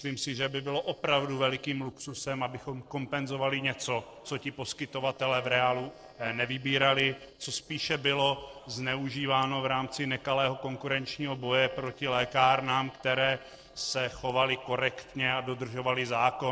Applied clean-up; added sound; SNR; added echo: neural separator model SepFormer DNS4.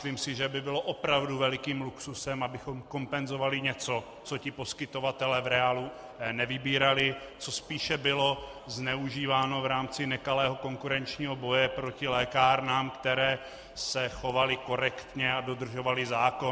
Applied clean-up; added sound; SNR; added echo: none; none; none; none.